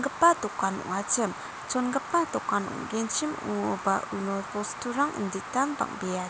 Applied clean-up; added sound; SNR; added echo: none; none; none; none.